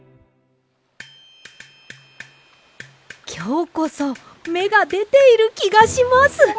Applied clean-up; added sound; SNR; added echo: none; none; none; none.